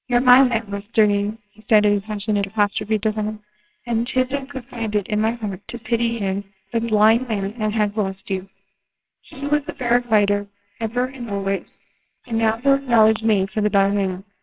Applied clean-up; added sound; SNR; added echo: neural separator model SepFormer WHAMR!.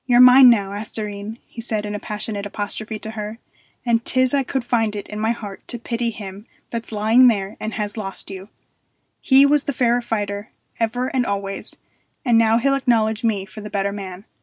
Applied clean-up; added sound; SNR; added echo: none; none; none; none.